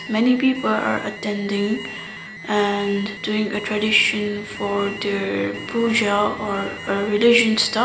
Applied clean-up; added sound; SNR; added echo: none; Alarm; 14 dB; none.